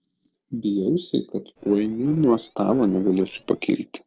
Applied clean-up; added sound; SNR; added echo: neural separator model SepFormer DNS4.